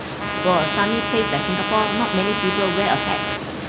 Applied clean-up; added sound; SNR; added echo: none; Trumpet + Boat, Water vehicle; 1 dB; none.